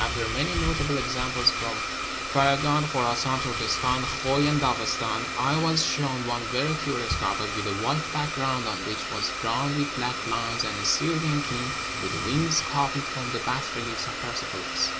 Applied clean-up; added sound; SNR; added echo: none; Domestic sounds, home sounds; 3 dB; none.